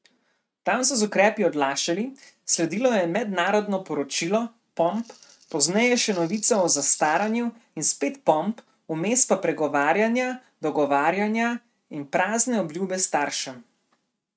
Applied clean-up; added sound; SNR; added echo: neural mask model RNNoise.